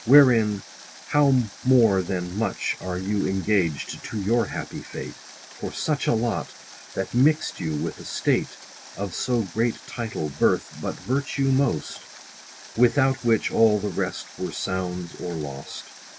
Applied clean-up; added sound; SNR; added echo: none; Water; 20 dB; none.